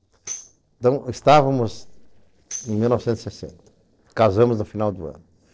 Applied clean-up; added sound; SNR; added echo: neural separator model SepFormer DNS4.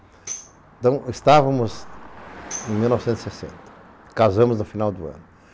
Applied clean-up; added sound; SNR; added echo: none; Tambourine + Car passing by; 18 dB; none.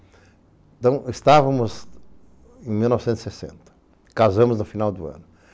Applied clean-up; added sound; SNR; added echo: none; none; none; none.